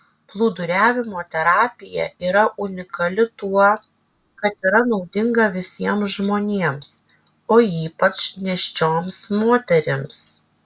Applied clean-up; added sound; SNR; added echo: none; none; none; none.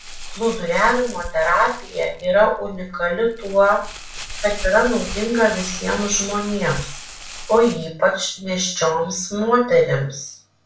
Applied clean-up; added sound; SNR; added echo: none; Crumpling, crinkling; 13 dB; reverberation time 0.3 s.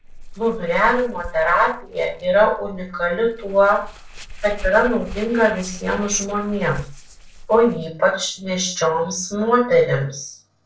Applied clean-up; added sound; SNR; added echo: neural separator model SepFormer DNS4.